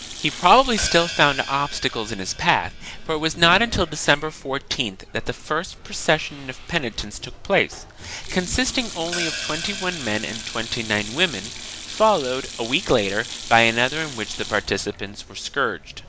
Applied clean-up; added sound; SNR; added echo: none; Sink (filling or washing) + Hi-hat; 12 dB; none.